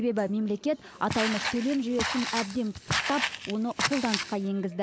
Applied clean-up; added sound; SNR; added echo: none; Walk, footsteps; 3 dB; none.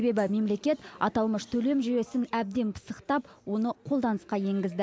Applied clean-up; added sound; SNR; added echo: none; none; none; none.